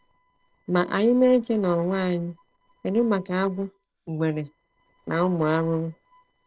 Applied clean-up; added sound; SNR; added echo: neural separator model SepFormer DNS4.